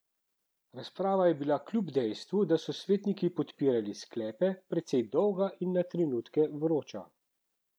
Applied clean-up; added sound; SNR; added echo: none; none; none; none.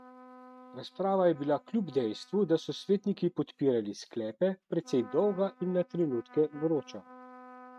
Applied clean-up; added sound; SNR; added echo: neural mask model RNNoise.